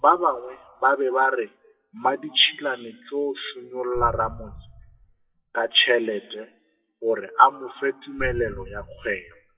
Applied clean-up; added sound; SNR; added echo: classical method WPE with log-MMSE.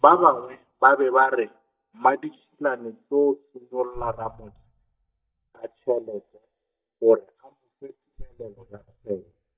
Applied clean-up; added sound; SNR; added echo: neural mask model DeepFilterNet 3.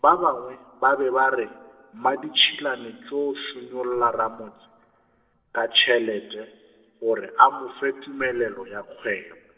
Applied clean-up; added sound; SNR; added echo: neural separator model SepFormer DNS4.